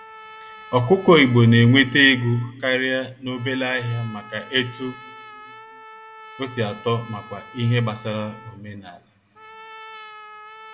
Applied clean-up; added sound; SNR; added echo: none; Trumpet; 20 dB; reverberation time 0.7 s.